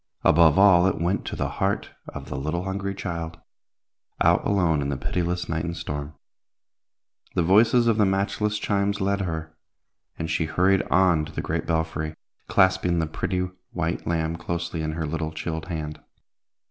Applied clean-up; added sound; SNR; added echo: none; none; none; none.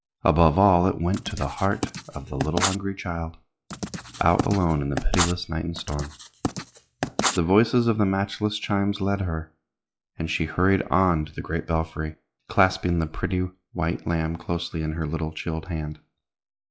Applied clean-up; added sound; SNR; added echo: classical method log-MMSE.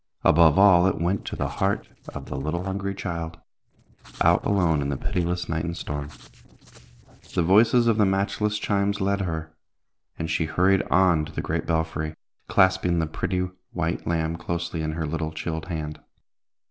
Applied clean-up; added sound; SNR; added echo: neural separator model SepFormer DNS4.